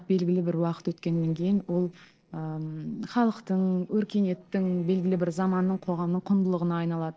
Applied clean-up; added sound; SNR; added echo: neural separator model SepFormer DNS4.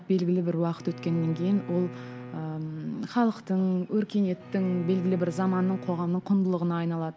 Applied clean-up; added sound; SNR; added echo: none; Bowed string instrument; 16 dB; none.